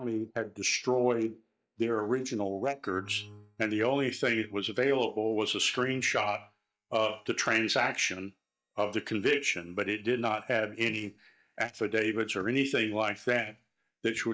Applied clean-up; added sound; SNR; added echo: neural mask model DeepFilterNet 3.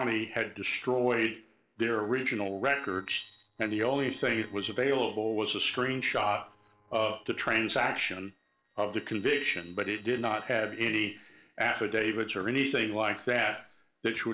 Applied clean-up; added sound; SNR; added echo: neural separator model SepFormer DNS4.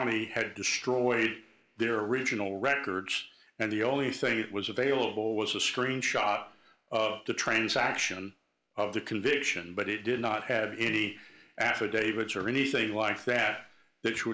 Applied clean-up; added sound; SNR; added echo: none; none; none; none.